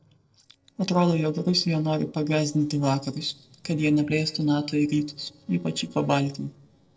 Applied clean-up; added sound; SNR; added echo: neural separator model SepFormer DNS4.